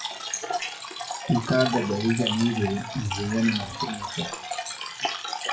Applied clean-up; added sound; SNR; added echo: classical method WPE with log-MMSE.